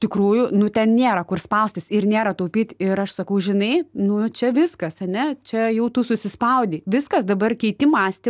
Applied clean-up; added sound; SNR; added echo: none; none; none; none.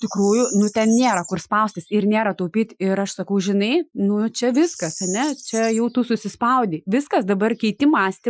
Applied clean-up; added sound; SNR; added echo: classical method Wiener filter.